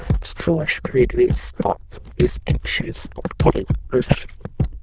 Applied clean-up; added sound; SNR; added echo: neural diffusion model UNIVERSE++.